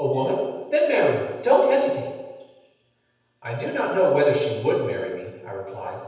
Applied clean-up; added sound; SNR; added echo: none; none; none; reverberation time 1.1 s.